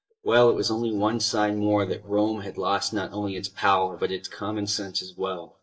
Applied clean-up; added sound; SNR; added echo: neural mask model DeepFilterNet 3.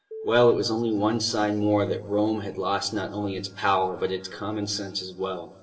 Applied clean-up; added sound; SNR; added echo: none; Alarm; 10 dB; reverberation time 2.2 s.